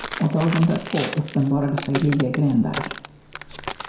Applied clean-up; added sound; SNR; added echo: none; Walk, footsteps; 10 dB; reverberation time 0.6 s.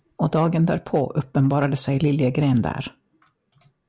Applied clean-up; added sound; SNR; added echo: none; none; none; none.